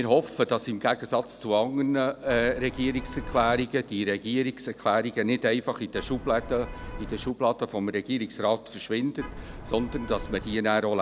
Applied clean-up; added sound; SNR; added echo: none; Vehicle horn, car horn, honking; 11 dB; none.